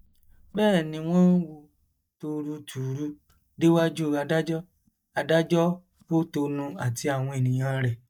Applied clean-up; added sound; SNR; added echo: neural mask model DeepFilterNet 3.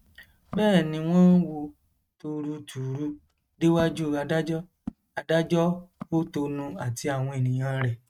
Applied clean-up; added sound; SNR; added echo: neural mask model RNNoise.